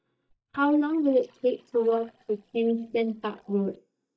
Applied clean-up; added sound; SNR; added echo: neural mask model DeepFilterNet 3.